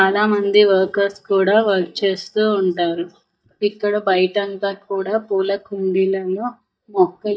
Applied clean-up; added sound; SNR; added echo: neural mask model DeepFilterNet 3.